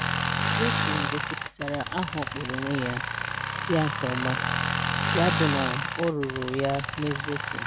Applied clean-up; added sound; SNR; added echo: none; Tools; -1 dB; none.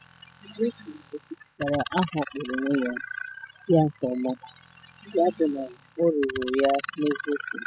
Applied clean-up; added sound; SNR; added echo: classical method spectral subtraction.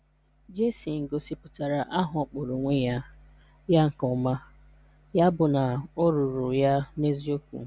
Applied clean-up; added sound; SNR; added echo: none; none; none; none.